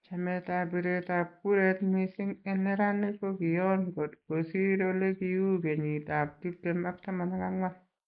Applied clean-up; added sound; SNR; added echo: neural mask model Resemble Enhance denoiser.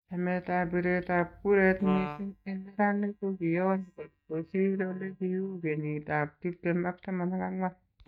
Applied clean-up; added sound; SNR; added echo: neural mask model DeepFilterNet 3.